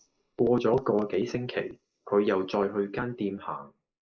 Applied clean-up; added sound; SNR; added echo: neural mask model Resemble Enhance denoiser.